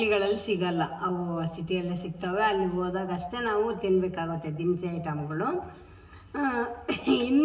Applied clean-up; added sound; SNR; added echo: none; none; none; reverberation time 1.0 s.